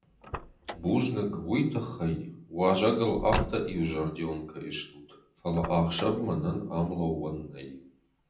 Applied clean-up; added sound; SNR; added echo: none; Car; 12 dB; reverberation time 0.6 s.